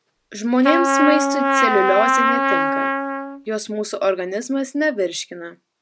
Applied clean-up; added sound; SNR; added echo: none; Trumpet; -2 dB; none.